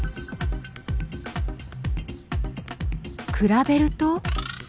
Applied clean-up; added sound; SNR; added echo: none; none; none; none.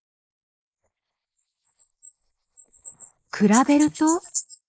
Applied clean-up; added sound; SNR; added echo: neural mask model Resemble Enhance denoiser.